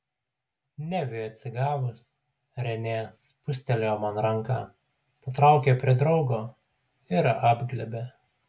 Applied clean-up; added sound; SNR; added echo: none; none; none; none.